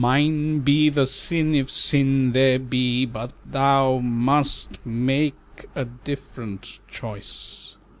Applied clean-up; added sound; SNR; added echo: none; none; none; none.